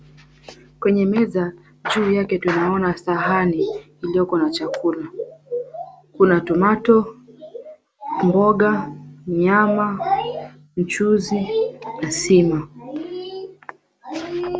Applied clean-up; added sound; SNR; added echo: none; none; none; none.